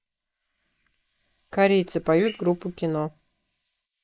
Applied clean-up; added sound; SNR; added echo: neural mask model Resemble Enhance denoiser.